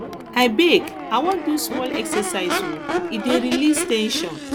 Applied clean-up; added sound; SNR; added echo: none; Crowd / Race car, auto racing / Accelerating, revving, vroom; 6 dB; none.